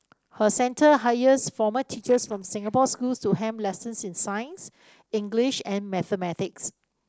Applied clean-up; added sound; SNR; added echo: neural separator model SepFormer DNS4.